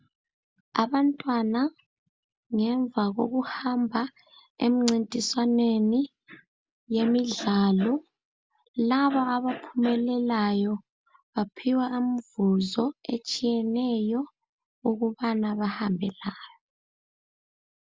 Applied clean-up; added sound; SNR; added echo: none; none; none; none.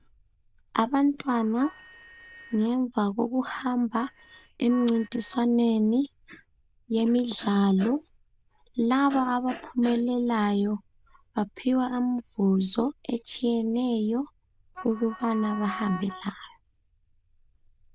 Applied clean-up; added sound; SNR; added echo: neural diffusion model UNIVERSE++.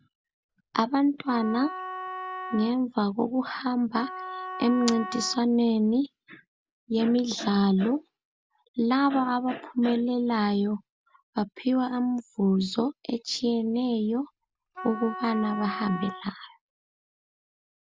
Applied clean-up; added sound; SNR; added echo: none; Wind instrument, woodwind instrument; 11 dB; none.